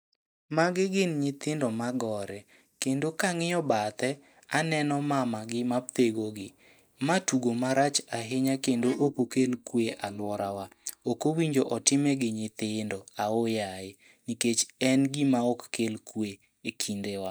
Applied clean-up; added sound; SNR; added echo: neural mask model DeepFilterNet 3.